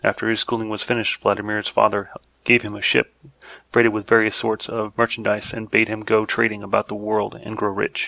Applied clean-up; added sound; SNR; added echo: none; none; none; none.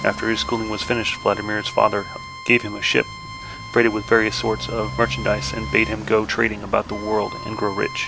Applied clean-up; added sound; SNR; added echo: none; Bowed string instrument + Motorcycle; 10 dB; none.